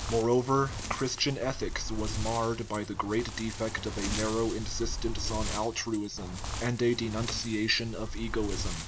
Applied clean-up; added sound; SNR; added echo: none; Wind; 5 dB; none.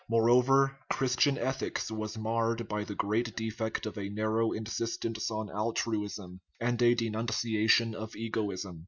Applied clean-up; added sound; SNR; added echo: none; none; none; none.